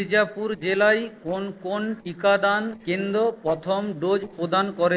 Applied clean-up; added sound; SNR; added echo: neural separator model SepFormer DNS4.